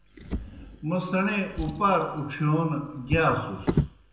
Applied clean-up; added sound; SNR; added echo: none; Drawer open or close; 6 dB; reverberation time 0.8 s.